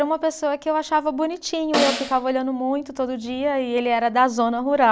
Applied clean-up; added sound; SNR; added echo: none; Snare drum; 6 dB; none.